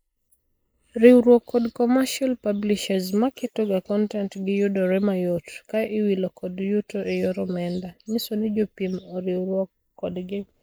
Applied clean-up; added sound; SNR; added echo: neural mask model Resemble Enhance denoiser.